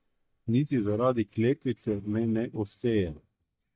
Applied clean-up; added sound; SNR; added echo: neural mask model DeepFilterNet 3.